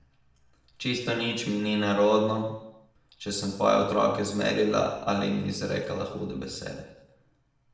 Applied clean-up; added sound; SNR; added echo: none; none; none; reverberation time 0.7 s.